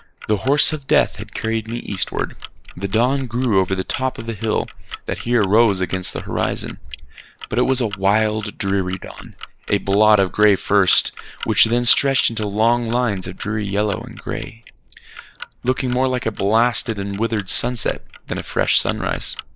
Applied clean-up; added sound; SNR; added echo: neural mask model Resemble Enhance denoiser.